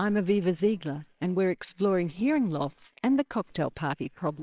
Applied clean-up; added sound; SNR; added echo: neural separator model SepFormer WHAMR!.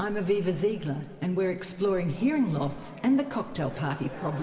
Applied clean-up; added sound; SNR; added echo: none; Cricket; 18 dB; reverberation time 2.3 s.